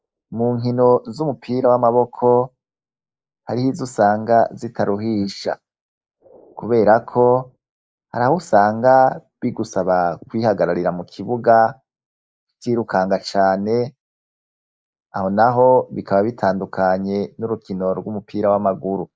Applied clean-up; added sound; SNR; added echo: neural mask model Resemble Enhance denoiser.